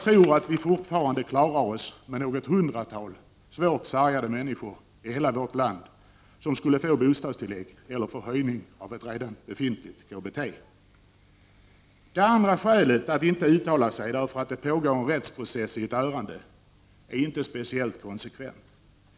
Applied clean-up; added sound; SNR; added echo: none; none; none; none.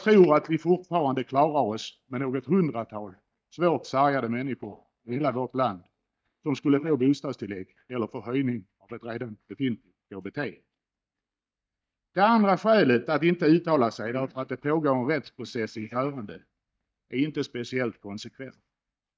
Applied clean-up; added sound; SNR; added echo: neural mask model DeepFilterNet 3.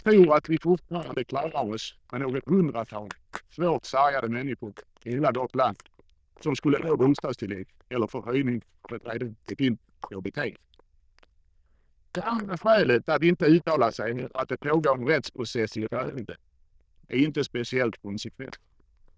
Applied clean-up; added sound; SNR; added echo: neural diffusion model UNIVERSE++.